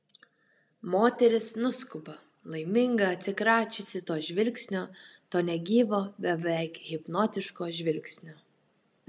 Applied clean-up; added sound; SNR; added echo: none; none; none; none.